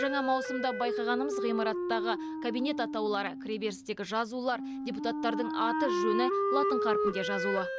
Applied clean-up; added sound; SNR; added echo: none; Wind instrument, woodwind instrument; 0 dB; none.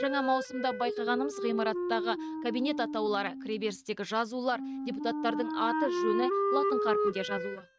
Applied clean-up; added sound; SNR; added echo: neural mask model RNNoise.